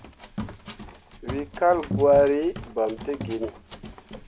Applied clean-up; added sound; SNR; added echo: none; Run; 11 dB; none.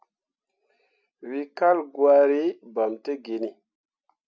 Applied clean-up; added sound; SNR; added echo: none; none; none; none.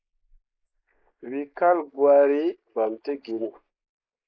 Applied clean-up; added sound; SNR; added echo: neural mask model Resemble Enhance denoiser.